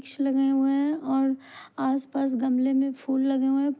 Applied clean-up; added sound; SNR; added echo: none; none; none; none.